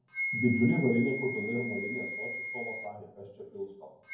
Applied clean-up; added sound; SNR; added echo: none; Wind instrument, woodwind instrument; 6 dB; reverberation time 0.9 s.